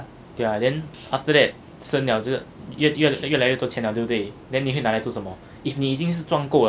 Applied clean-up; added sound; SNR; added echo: none; none; none; none.